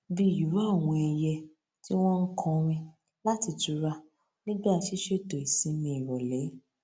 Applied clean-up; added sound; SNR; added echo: none; none; none; none.